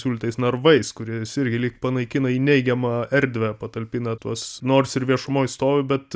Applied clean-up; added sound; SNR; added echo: none; none; none; none.